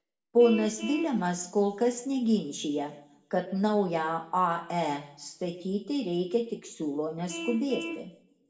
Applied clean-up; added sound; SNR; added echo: none; Vehicle horn, car horn, honking; 16 dB; reverberation time 0.6 s.